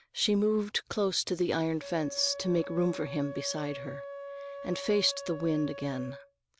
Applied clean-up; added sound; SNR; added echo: none; Wind instrument, woodwind instrument; 12 dB; none.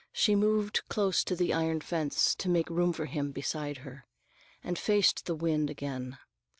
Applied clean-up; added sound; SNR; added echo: none; none; none; none.